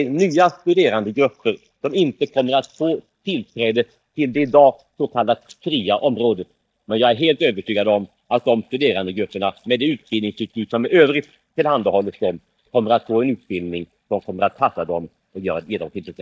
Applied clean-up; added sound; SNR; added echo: neural mask model DeepFilterNet 3.